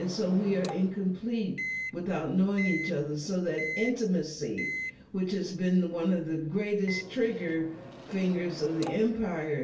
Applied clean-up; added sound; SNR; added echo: none; Microwave oven; 11 dB; reverberation time 0.4 s.